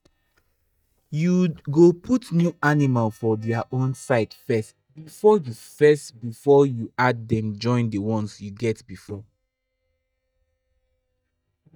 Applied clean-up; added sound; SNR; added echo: neural mask model DeepFilterNet 3.